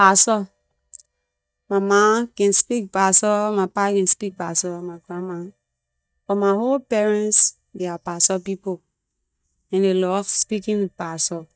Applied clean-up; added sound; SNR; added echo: neural mask model DeepFilterNet 3.